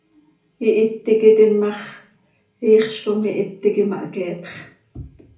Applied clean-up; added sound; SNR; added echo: none; none; none; reverberation time 0.4 s.